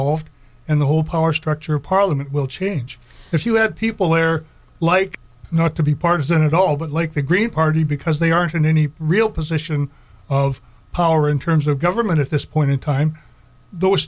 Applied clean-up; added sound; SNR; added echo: none; none; none; none.